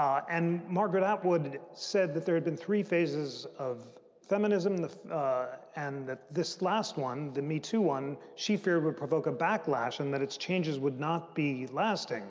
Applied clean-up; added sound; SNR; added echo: none; none; none; none.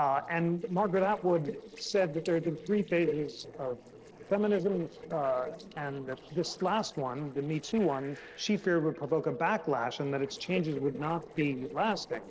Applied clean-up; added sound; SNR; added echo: neural separator model SepFormer DNS4.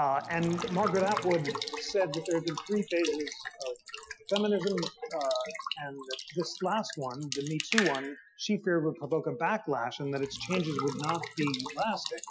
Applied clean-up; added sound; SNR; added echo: classical method Wiener filter.